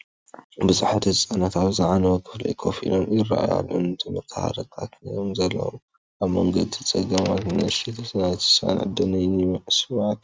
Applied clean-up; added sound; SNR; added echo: neural mask model RNNoise.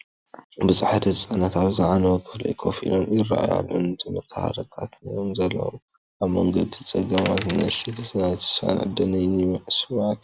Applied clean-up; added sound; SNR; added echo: none; Coin (dropping); 8 dB; none.